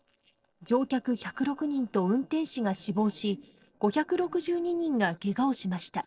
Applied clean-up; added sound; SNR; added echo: neural separator model SepFormer DNS4.